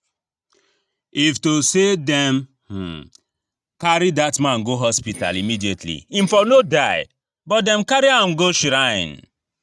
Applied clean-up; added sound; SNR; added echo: neural mask model RNNoise.